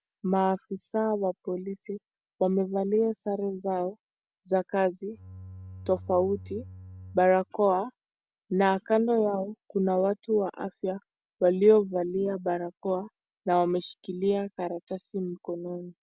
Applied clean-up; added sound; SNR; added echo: none; Bowed string instrument; 17 dB; none.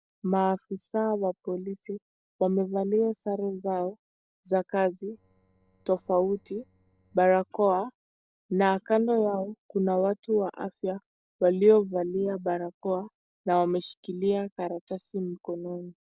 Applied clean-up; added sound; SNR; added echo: neural separator model SepFormer DNS4.